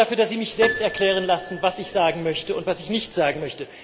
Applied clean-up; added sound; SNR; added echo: none; Piano; 11 dB; none.